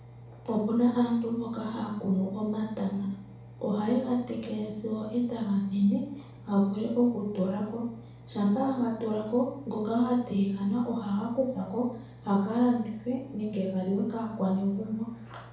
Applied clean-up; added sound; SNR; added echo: none; Engine; 18 dB; reverberation time 0.6 s.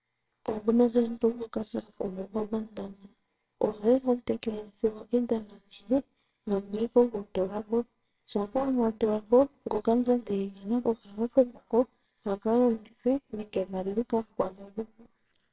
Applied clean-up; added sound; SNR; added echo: neural separator model SepFormer WHAMR!.